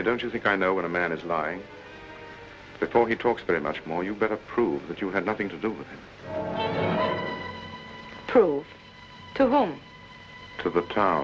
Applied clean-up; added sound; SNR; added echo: none; none; none; none.